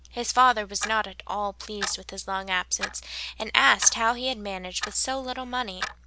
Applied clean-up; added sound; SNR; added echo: none; Clock; 13 dB; none.